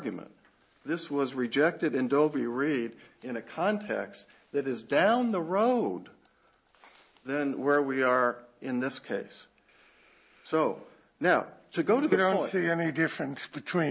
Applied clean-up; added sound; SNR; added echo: none; none; none; none.